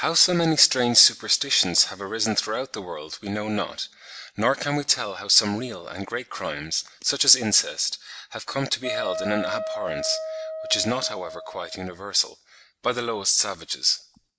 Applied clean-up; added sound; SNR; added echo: none; Wind instrument, woodwind instrument; 7 dB; none.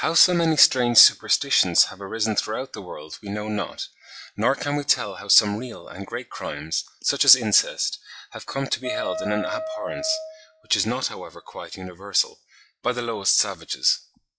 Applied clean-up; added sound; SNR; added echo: classical method log-MMSE.